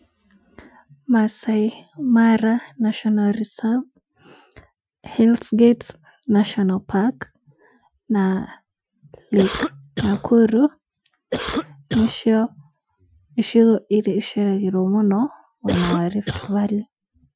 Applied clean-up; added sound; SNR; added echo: classical method Wiener filter.